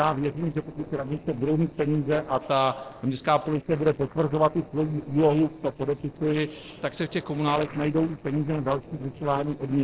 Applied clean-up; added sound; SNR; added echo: neural separator model SepFormer DNS4.